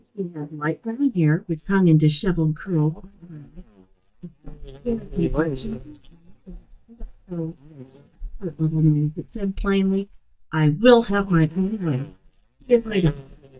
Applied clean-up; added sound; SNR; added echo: neural mask model DeepFilterNet 3.